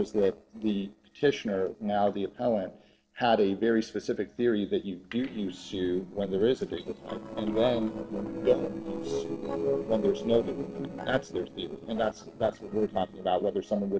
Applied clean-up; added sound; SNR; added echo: neural separator model SepFormer DNS4.